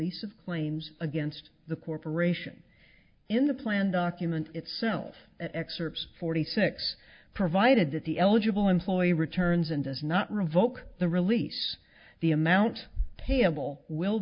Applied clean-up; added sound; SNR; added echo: none; none; none; none.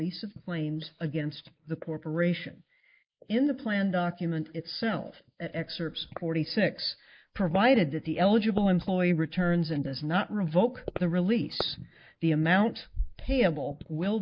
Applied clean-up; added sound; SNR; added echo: neural mask model Resemble Enhance denoiser.